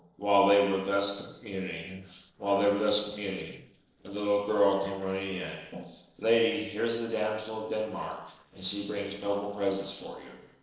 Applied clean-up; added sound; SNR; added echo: neural separator model SepFormer DNS4.